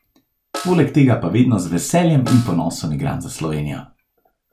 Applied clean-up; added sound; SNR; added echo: none; Snare drum; 18 dB; none.